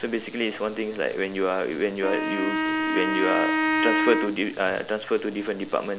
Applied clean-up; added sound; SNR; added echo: none; Wind instrument, woodwind instrument; -1 dB; none.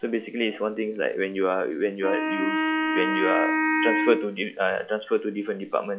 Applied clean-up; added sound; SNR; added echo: classical method log-MMSE.